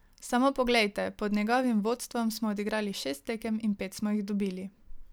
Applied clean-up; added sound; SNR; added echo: none; none; none; none.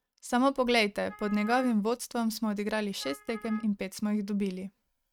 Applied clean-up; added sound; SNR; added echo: neural mask model RNNoise.